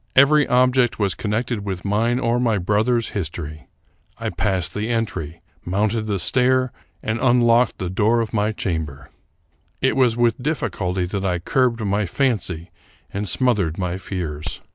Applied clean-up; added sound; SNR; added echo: none; Hammer; 6 dB; none.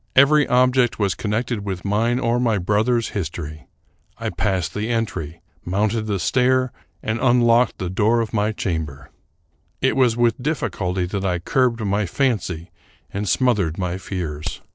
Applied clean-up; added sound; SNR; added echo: neural separator model SepFormer DNS4.